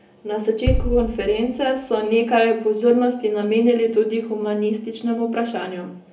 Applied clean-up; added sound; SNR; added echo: none; Bass drum; 9 dB; reverberation time 0.3 s.